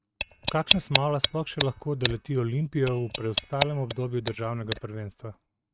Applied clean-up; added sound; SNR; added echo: neural mask model RNNoise.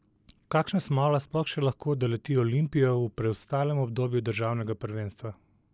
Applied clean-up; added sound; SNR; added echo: none; none; none; none.